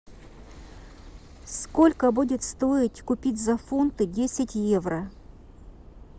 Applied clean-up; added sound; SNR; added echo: none; none; none; none.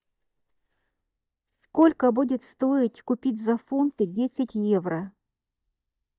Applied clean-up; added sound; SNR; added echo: neural mask model DeepFilterNet 3.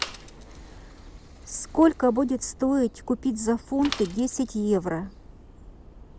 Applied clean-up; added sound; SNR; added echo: none; Mechanisms / Bicycle; 17 dB; none.